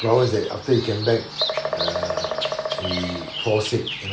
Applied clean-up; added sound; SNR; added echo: none; Bird vocalization, bird call, bird song; 4 dB; none.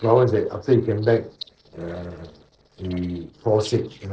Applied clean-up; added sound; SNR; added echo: neural separator model SepFormer DNS4.